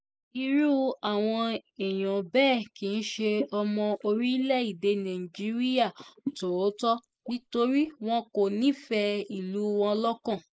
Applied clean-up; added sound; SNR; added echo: neural mask model Resemble Enhance denoiser.